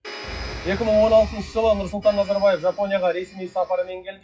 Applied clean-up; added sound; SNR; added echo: classical method WPE with log-MMSE.